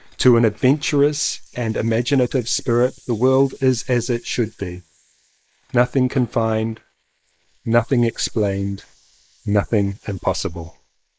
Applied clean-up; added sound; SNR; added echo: neural mask model Resemble Enhance denoiser.